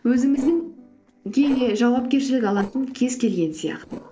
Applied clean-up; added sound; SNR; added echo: neural separator model SepFormer DNS4.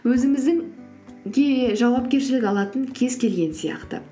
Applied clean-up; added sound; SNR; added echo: none; none; none; none.